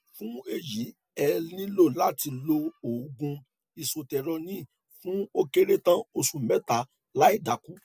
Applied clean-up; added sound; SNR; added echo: none; none; none; none.